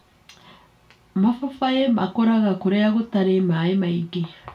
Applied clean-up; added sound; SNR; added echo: none; none; none; reverberation time 0.3 s.